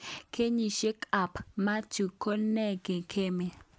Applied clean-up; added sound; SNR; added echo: none; none; none; none.